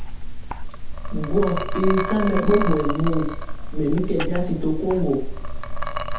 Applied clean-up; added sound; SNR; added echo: none; Liquid; -1 dB; reverberation time 0.6 s.